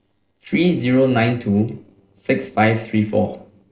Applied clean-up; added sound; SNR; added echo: neural separator model SepFormer DNS4.